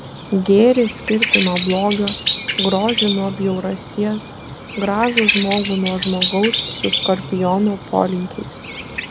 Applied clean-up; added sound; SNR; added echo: none; Bird vocalization, bird call, bird song; 5 dB; none.